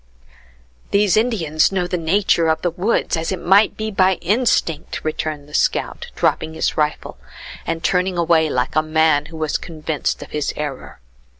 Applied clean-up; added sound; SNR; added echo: none; none; none; none.